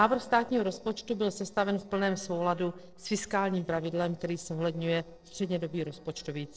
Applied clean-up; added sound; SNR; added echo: neural separator model SepFormer DNS4.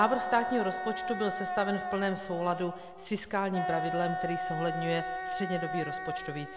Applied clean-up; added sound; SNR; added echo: none; Wind instrument, woodwind instrument; 4 dB; none.